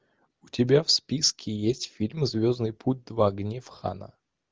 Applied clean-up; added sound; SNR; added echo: none; none; none; none.